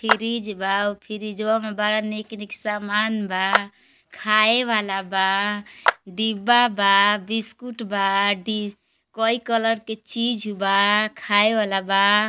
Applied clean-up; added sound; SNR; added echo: none; Clapping; 6 dB; none.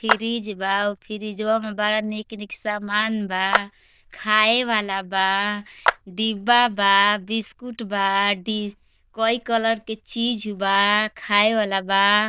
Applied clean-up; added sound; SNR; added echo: neural diffusion model UNIVERSE++.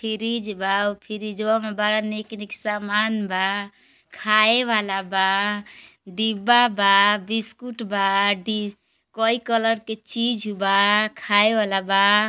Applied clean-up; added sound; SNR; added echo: none; none; none; none.